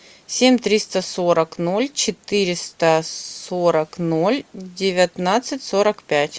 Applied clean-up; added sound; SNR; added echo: none; none; none; none.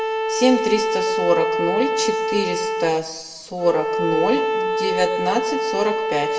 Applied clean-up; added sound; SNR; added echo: none; Bowed string instrument; 0 dB; reverberation time 0.7 s.